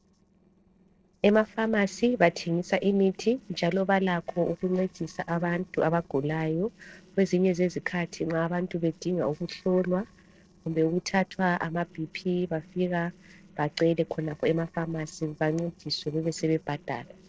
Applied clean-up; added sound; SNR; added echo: neural separator model SepFormer DNS4.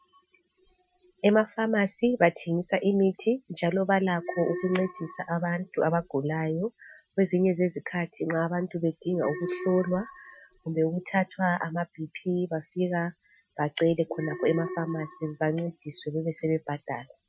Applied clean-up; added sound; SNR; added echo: classical method Wiener filter.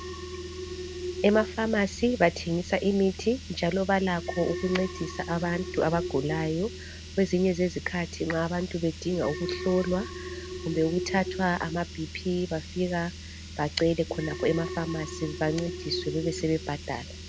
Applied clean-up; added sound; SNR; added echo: none; Car + Alarm; 9 dB; none.